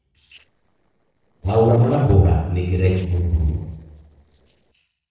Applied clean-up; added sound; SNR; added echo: neural separator model SepFormer DNS4.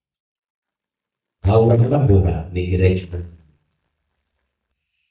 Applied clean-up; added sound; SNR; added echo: neural mask model DeepFilterNet 3.